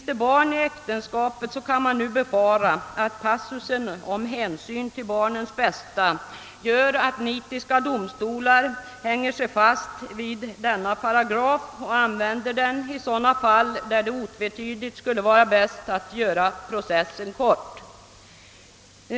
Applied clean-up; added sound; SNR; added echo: none; none; none; none.